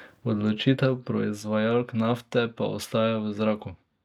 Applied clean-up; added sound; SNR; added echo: neural mask model DeepFilterNet 3.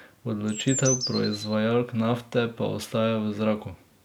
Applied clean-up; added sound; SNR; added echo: none; Bird; 5 dB; none.